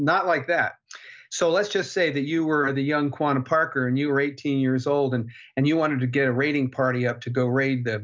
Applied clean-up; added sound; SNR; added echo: none; none; none; none.